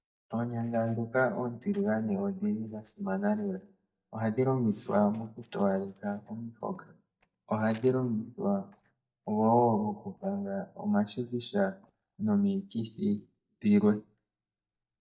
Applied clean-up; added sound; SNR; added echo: neural mask model DeepFilterNet 3.